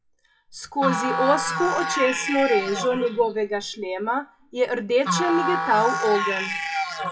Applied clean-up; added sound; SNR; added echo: classical method WPE with log-MMSE.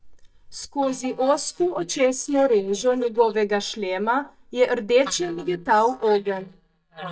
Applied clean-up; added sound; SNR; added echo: neural mask model DeepFilterNet 3.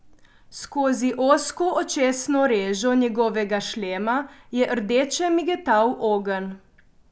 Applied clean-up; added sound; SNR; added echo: none; none; none; none.